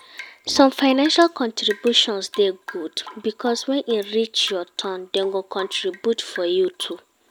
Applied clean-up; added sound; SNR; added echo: none; Drip / Rain; 19 dB; none.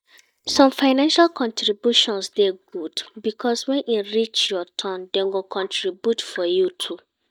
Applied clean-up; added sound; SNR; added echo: neural mask model DeepFilterNet 3.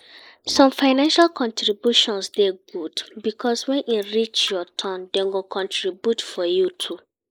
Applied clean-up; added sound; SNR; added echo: neural mask model Resemble Enhance denoiser.